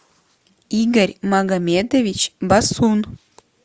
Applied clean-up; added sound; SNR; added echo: none; none; none; none.